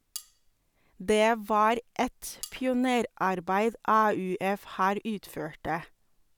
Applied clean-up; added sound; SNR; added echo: none; Cutlery, silverware; 17 dB; none.